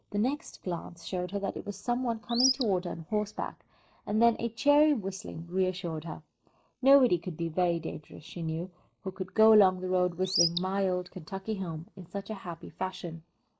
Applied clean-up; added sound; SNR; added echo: neural mask model Resemble Enhance denoiser.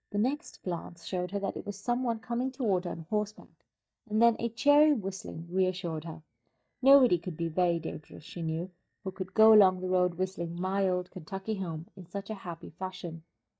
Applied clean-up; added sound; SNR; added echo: neural mask model DeepFilterNet 3.